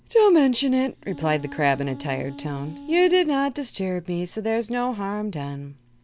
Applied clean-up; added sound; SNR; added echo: none; Wind instrument, woodwind instrument; 17 dB; none.